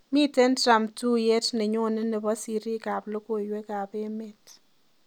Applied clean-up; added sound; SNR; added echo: none; none; none; none.